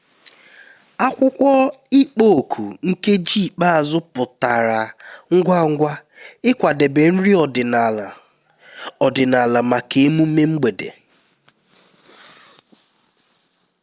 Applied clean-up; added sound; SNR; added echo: none; none; none; none.